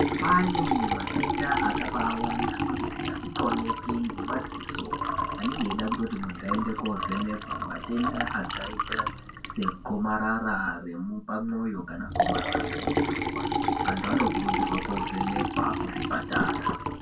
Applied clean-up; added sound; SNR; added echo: none; Liquid; -1 dB; reverberation time 0.2 s.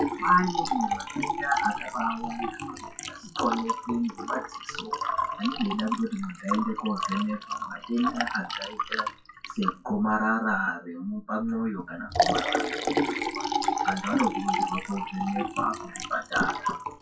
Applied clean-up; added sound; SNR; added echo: classical method WPE with log-MMSE.